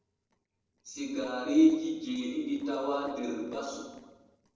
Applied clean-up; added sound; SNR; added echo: neural separator model SepFormer DNS4.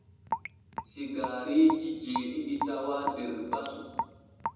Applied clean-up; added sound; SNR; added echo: none; Raindrop / Drip; 7 dB; reverberation time 1.1 s.